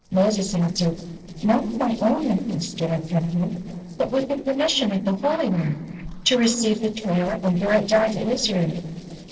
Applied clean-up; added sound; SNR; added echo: neural separator model SepFormer DNS4.